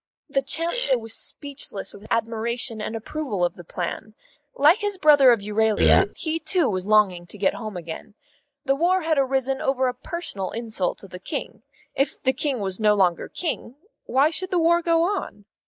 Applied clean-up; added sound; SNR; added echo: neural mask model Resemble Enhance denoiser.